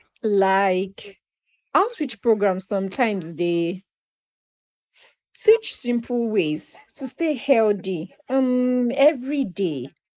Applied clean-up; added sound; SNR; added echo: neural mask model Resemble Enhance denoiser.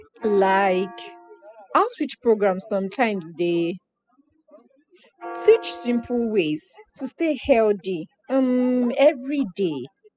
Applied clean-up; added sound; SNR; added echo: classical method spectral subtraction.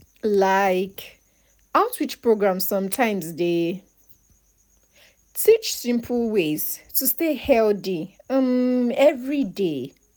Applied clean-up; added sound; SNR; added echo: none; none; none; none.